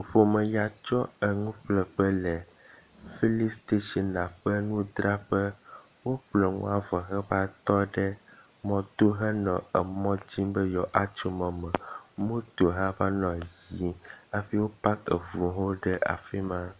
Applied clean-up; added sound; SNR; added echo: none; none; none; none.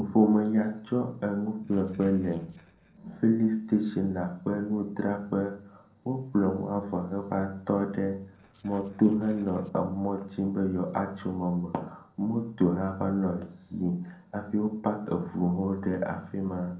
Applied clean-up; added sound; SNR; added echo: neural separator model SepFormer DNS4.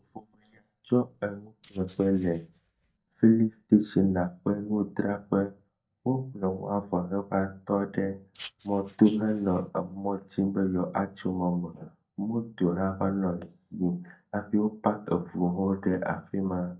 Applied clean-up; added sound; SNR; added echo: neural mask model DeepFilterNet 3.